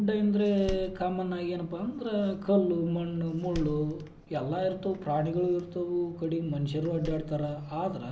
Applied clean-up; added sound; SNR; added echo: none; Door; 16 dB; none.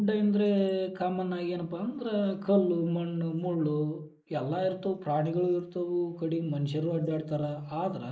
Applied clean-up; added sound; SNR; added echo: neural mask model Resemble Enhance denoiser.